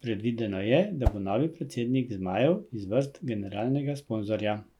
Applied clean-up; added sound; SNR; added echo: none; Whoosh, swoosh, swish; 0 dB; none.